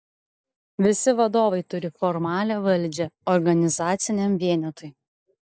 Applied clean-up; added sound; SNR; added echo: none; none; none; none.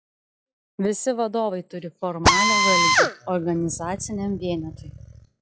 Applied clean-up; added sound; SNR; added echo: classical method log-MMSE.